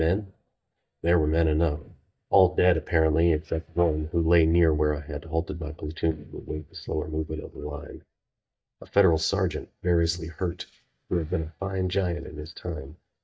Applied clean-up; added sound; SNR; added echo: neural mask model DeepFilterNet 3.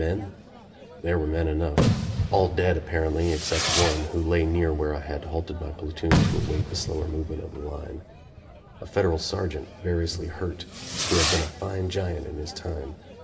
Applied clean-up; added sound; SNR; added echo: none; Fireworks; 3 dB; reverberation time 2.6 s.